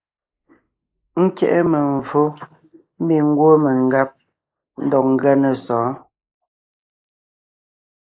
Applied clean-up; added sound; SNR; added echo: neural mask model Resemble Enhance denoiser.